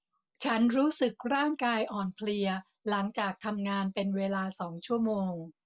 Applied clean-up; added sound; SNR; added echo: none; none; none; none.